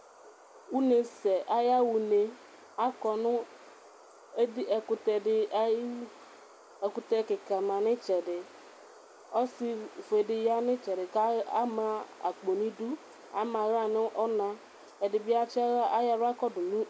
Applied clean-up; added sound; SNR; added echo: none; none; none; none.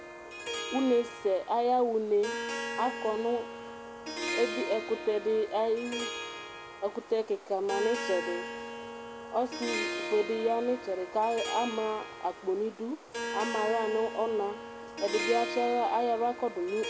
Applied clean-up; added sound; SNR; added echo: none; Harp; 7 dB; none.